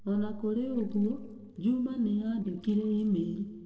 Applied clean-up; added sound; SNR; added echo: neural separator model SepFormer DNS4.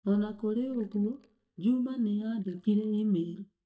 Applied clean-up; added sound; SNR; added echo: neural mask model DeepFilterNet 3.